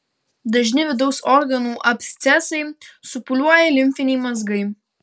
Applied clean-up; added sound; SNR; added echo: none; none; none; none.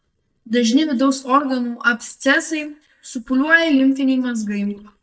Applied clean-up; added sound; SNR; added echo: neural mask model DeepFilterNet 3.